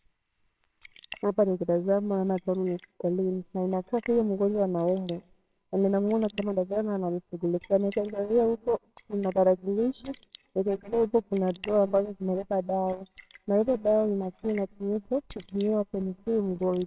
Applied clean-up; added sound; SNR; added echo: neural separator model SepFormer WHAMR!.